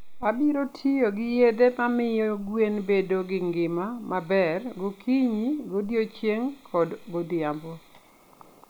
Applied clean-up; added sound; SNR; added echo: none; none; none; none.